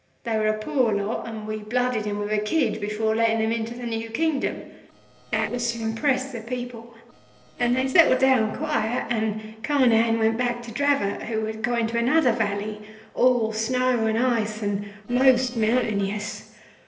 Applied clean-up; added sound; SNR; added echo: neural separator model SepFormer DNS4.